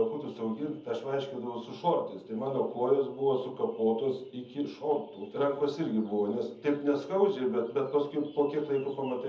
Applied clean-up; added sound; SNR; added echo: none; none; none; reverberation time 0.6 s.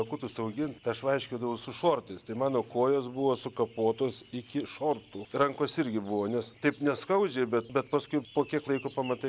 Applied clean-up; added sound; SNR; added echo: none; none; none; none.